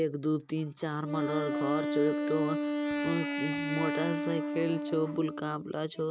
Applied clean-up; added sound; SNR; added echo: none; Wind instrument, woodwind instrument; 1 dB; none.